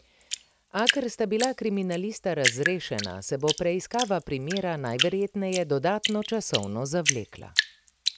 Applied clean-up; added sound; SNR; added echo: none; Drip; 4 dB; none.